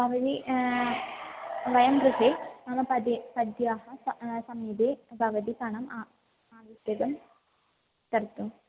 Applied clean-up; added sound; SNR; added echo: none; none; none; none.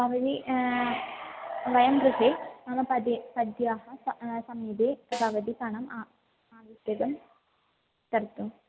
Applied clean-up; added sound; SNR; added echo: none; Snare drum; 13 dB; none.